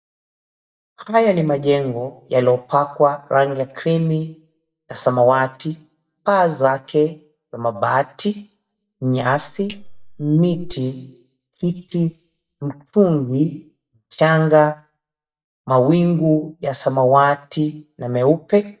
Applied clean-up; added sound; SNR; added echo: neural mask model DeepFilterNet 3.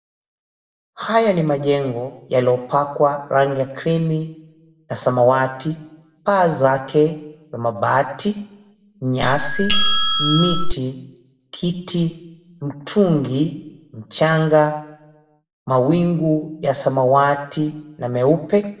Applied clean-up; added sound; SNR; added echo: none; Doorbell; -3 dB; reverberation time 0.6 s.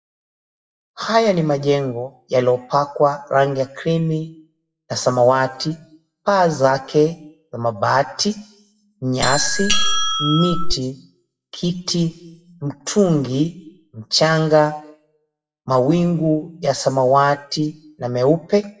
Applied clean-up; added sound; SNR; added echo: classical method WPE with log-MMSE.